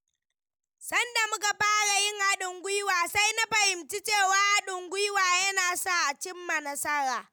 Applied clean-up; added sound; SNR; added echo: none; none; none; none.